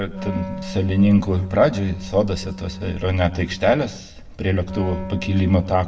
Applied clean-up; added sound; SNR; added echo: none; Wind instrument, woodwind instrument; 13 dB; reverberation time 0.6 s.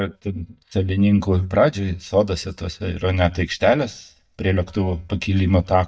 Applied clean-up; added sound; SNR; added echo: neural mask model DeepFilterNet 3.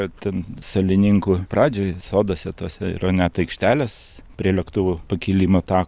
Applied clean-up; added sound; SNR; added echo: none; none; none; none.